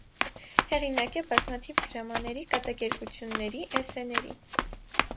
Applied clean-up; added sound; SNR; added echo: none; Run; -2 dB; none.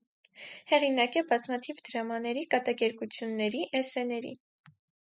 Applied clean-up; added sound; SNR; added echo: none; none; none; none.